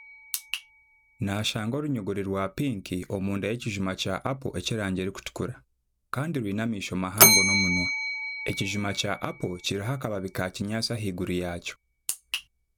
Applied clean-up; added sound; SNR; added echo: none; Bell; 1 dB; none.